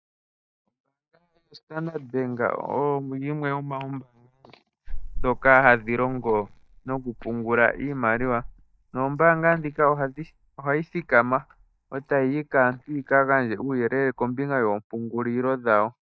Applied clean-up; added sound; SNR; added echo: neural mask model DeepFilterNet 3.